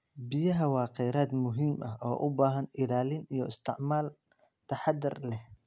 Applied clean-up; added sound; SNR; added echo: none; none; none; none.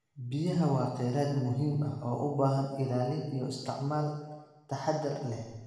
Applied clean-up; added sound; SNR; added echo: none; none; none; reverberation time 1.2 s.